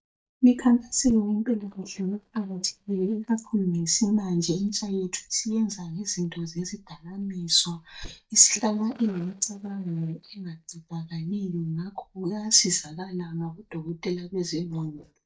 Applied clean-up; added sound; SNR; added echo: neural mask model DeepFilterNet 3.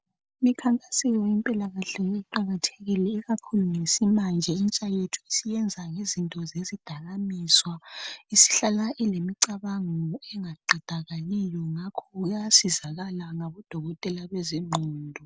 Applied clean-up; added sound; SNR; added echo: none; none; none; none.